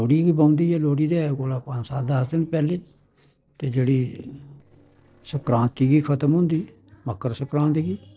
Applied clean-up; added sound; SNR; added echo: neural separator model SepFormer DNS4.